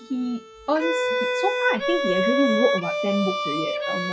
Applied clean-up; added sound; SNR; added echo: classical method log-MMSE.